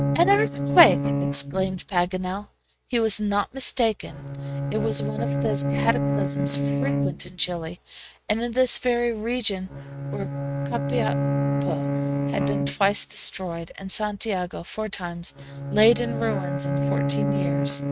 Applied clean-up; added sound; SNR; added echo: neural mask model RNNoise.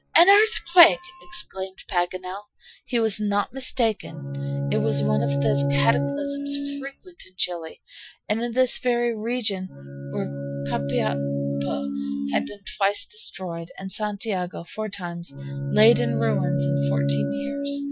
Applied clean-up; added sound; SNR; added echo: classical method Wiener filter.